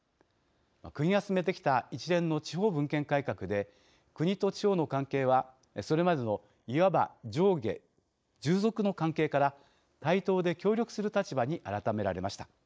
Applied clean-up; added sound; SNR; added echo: neural mask model Resemble Enhance denoiser.